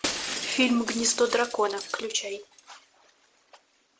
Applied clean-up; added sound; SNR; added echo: none; Shatter; 9 dB; none.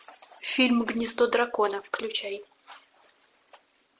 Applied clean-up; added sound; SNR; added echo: none; none; none; none.